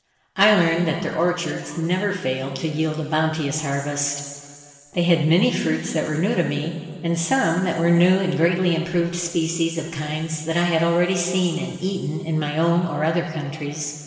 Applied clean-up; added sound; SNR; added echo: none; none; none; reverberation time 2.2 s.